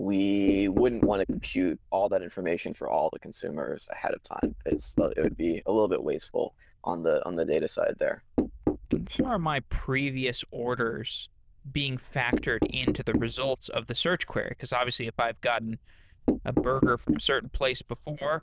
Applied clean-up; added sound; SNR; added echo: neural diffusion model UNIVERSE++.